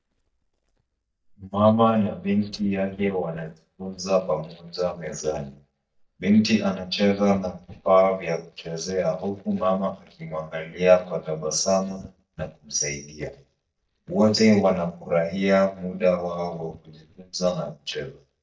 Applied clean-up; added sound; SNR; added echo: neural mask model DeepFilterNet 3.